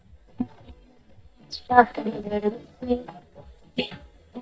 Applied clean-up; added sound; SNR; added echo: neural mask model DeepFilterNet 3.